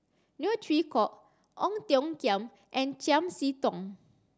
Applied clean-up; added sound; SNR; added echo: none; none; none; none.